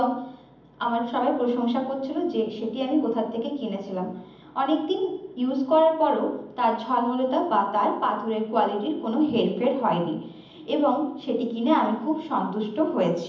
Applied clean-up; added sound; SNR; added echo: none; none; none; reverberation time 0.8 s.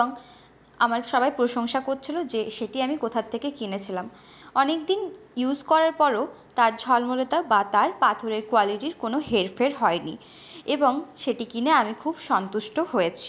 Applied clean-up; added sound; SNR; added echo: none; none; none; none.